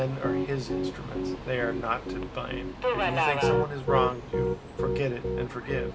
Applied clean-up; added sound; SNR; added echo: none; Subway, metro, underground + Piano; -3 dB; none.